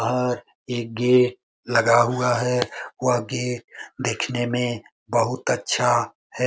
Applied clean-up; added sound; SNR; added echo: none; none; none; none.